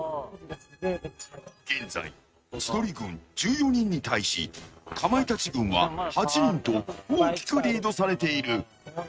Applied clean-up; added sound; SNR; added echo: neural mask model RNNoise.